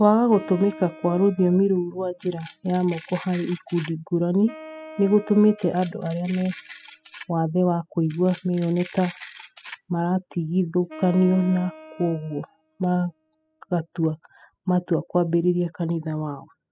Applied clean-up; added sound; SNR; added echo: classical method spectral subtraction.